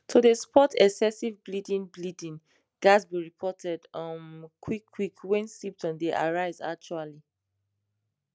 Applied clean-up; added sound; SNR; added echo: none; none; none; none.